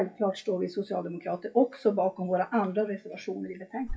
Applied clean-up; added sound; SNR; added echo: classical method WPE with log-MMSE.